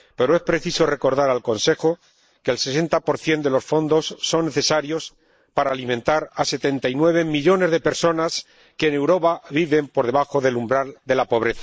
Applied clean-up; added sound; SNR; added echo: neural mask model Resemble Enhance denoiser.